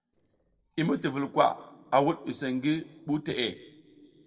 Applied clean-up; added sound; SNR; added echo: neural separator model SepFormer DNS4.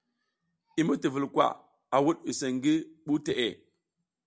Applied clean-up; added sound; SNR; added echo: none; none; none; none.